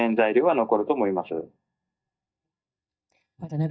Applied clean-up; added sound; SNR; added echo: neural mask model DeepFilterNet 3.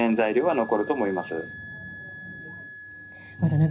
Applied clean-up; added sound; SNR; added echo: none; Wind instrument, woodwind instrument; 16 dB; reverberation time 0.5 s.